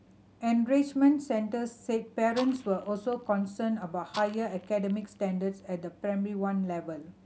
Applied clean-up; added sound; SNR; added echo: none; Fire; 19 dB; none.